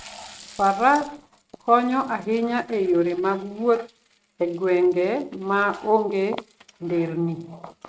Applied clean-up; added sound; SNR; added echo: neural mask model RNNoise.